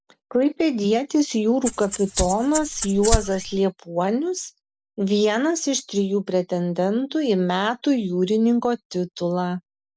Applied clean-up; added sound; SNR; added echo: none; Rattle (instrument); 4 dB; none.